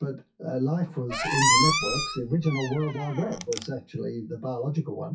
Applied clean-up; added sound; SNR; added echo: classical method WPE with log-MMSE.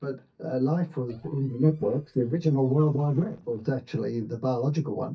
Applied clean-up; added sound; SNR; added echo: neural mask model DeepFilterNet 3.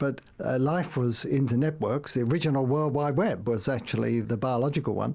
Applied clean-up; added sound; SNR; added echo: none; none; none; none.